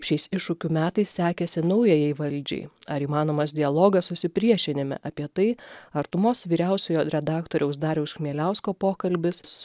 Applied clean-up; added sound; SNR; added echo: none; none; none; none.